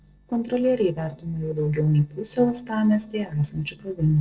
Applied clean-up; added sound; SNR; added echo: neural separator model SepFormer DNS4.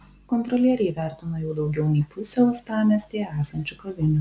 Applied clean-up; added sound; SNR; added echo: none; none; none; none.